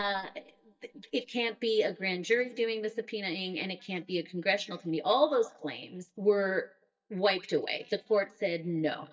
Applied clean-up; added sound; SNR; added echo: neural mask model DeepFilterNet 3.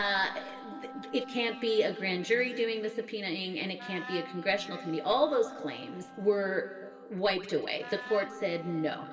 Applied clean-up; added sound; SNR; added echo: none; Wind instrument, woodwind instrument; 15 dB; reverberation time 2.7 s.